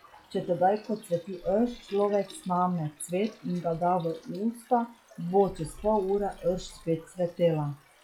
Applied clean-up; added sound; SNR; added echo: classical method log-MMSE.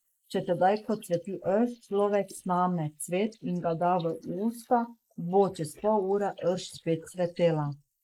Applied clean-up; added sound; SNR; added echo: neural mask model Resemble Enhance denoiser.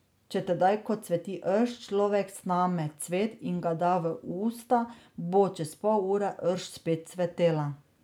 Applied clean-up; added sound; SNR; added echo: none; none; none; none.